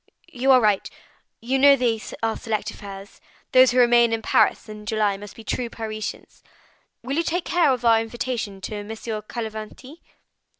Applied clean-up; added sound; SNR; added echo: none; none; none; none.